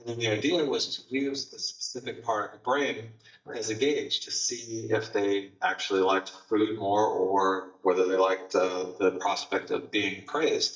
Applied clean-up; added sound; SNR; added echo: neural mask model DeepFilterNet 3.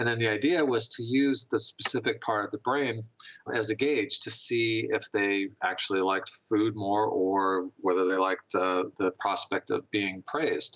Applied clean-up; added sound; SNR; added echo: none; none; none; none.